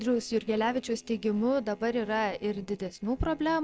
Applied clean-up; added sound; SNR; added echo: neural separator model SepFormer DNS4.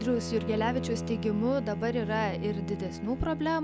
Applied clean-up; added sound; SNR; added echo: none; Bowed string instrument; 5 dB; none.